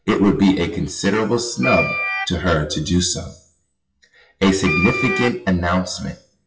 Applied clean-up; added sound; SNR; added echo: classical method WPE with log-MMSE.